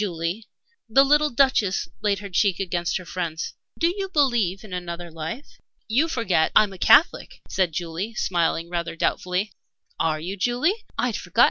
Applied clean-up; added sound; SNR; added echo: none; none; none; none.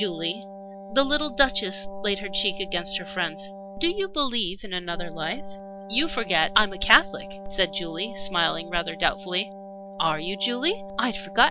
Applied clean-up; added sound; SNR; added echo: none; Wind instrument, woodwind instrument; 14 dB; none.